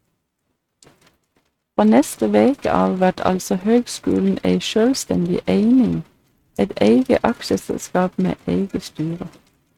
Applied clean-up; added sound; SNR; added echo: neural mask model RNNoise.